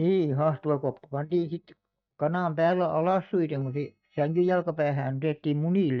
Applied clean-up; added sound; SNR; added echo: neural mask model DeepFilterNet 3.